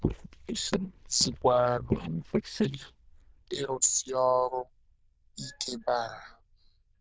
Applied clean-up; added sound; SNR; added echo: neural diffusion model UNIVERSE++.